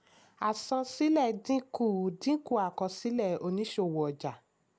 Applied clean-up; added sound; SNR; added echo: none; none; none; none.